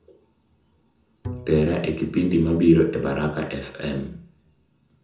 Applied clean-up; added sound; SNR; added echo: none; Bowed string instrument; 18 dB; reverberation time 0.5 s.